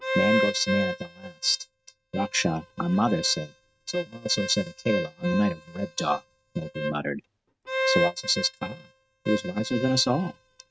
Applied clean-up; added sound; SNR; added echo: neural mask model RNNoise.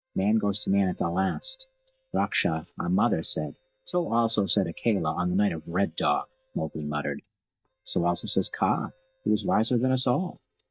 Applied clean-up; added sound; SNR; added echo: neural mask model DeepFilterNet 3.